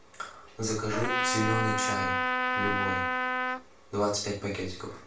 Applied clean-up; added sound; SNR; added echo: none; Trumpet; -3 dB; reverberation time 0.3 s.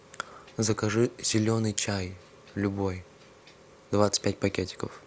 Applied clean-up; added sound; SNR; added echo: none; none; none; none.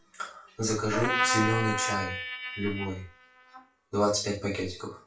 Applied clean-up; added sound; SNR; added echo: classical method WPE with log-MMSE.